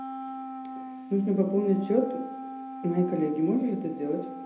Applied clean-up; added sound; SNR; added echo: none; Wind instrument, woodwind instrument; 10 dB; reverberation time 0.6 s.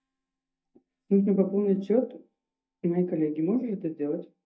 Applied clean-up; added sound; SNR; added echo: neural mask model DeepFilterNet 3.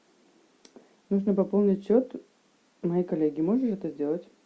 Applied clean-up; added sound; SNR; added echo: none; none; none; none.